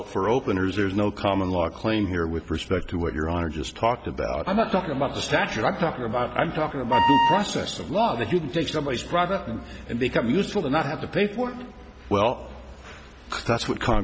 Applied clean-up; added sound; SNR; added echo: none; Wind instrument, woodwind instrument; -3 dB; none.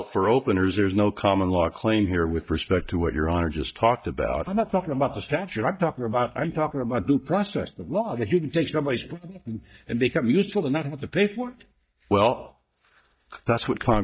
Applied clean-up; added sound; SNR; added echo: neural mask model DeepFilterNet 3.